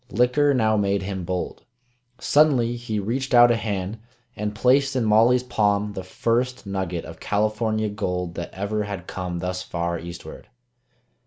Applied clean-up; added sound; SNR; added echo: none; none; none; none.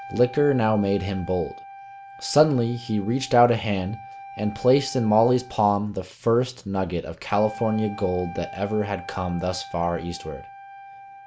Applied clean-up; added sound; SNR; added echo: none; Wind instrument, woodwind instrument; 17 dB; none.